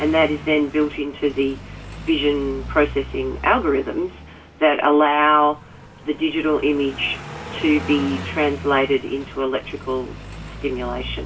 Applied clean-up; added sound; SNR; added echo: none; Car passing by; 13 dB; reverberation time 0.2 s.